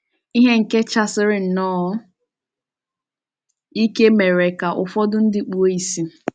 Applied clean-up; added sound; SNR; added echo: none; none; none; none.